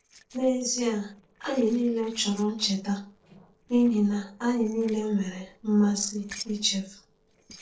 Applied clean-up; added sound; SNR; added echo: neural separator model SepFormer DNS4.